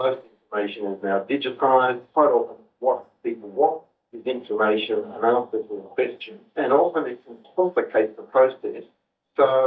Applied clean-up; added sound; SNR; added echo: neural mask model DeepFilterNet 3.